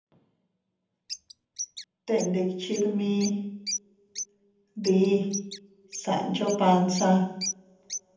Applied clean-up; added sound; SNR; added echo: none; Bird; 12 dB; reverberation time 0.8 s.